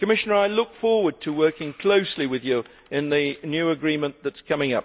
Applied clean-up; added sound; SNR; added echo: none; none; none; none.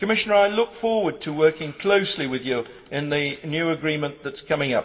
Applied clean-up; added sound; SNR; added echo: none; none; none; reverberation time 1.4 s.